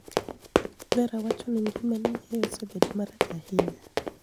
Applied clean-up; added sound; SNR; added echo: none; Run; -1 dB; none.